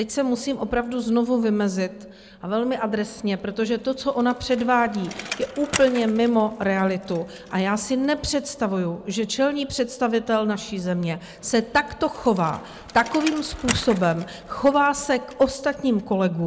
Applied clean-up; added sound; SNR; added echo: none; Bicycle; 17 dB; none.